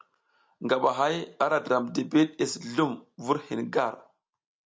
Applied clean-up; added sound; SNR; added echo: none; none; none; none.